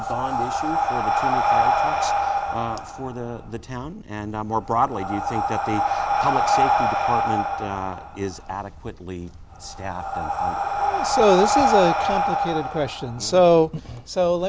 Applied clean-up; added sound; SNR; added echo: none; Breathing; -1 dB; none.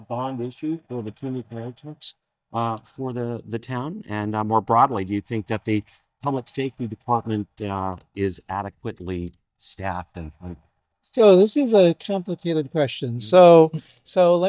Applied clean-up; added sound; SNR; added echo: neural mask model DeepFilterNet 3.